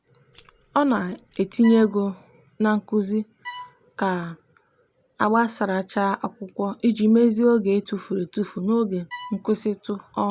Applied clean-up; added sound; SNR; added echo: none; Scissors + Bowed string instrument; 18 dB; none.